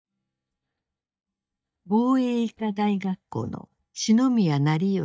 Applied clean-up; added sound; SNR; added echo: neural mask model DeepFilterNet 3.